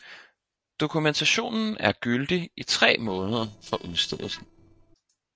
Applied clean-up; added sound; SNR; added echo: neural separator model SepFormer DNS4.